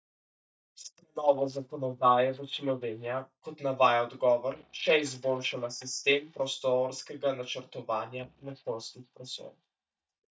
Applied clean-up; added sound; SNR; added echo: neural mask model DeepFilterNet 3.